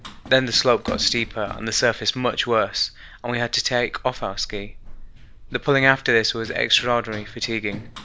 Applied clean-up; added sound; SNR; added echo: none; Run; 15 dB; none.